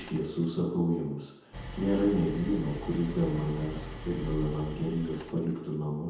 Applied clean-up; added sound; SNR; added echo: none; Idling; 11 dB; reverberation time 1.0 s.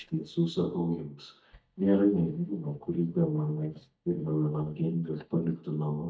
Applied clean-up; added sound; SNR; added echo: neural mask model DeepFilterNet 3.